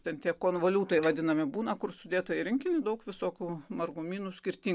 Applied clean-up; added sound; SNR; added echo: neural mask model Resemble Enhance denoiser.